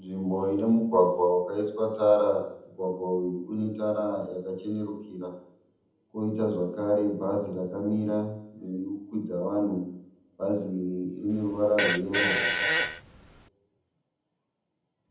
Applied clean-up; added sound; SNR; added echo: none; Fart; 0 dB; reverberation time 0.8 s.